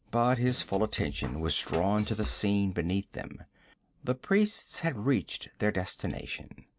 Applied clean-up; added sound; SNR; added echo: none; Drum kit; 11 dB; none.